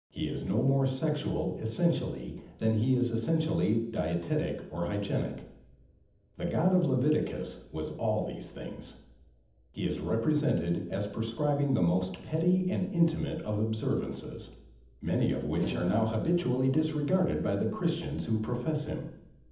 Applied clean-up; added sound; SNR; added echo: none; Thump, thud; 11 dB; reverberation time 0.8 s.